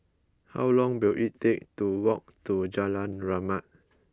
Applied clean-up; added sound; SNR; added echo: none; none; none; none.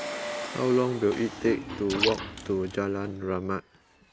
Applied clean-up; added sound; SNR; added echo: none; Engine + Liquid; 7 dB; none.